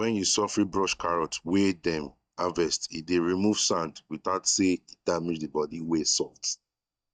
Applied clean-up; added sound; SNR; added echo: neural mask model DeepFilterNet 3.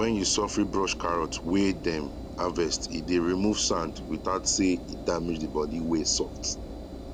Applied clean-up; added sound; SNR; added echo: none; Engine; 10 dB; none.